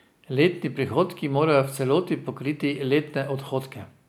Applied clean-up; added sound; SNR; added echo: none; none; none; none.